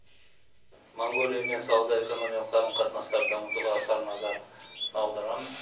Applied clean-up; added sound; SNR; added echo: none; Bird; 7 dB; reverberation time 0.2 s.